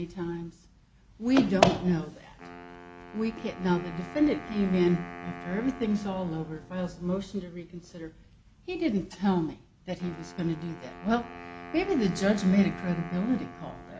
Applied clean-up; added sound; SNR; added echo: none; Wind instrument, woodwind instrument; 16 dB; none.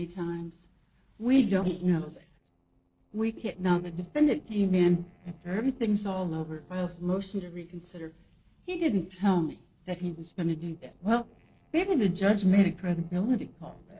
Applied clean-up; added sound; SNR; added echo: neural separator model SepFormer DNS4.